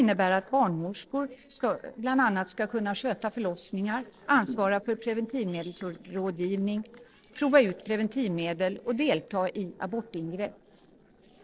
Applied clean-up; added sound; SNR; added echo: neural separator model SepFormer DNS4.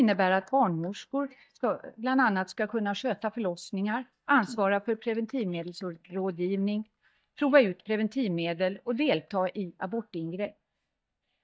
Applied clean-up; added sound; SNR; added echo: neural mask model DeepFilterNet 3.